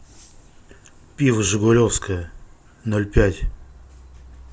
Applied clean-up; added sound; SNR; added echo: none; none; none; none.